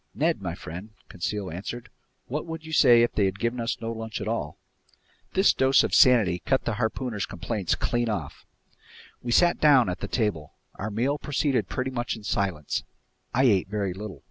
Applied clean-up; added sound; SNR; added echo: none; none; none; none.